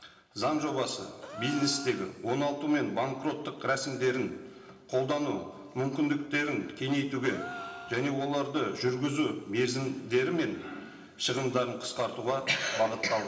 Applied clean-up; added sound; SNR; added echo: none; Gasp; 15 dB; reverberation time 1.3 s.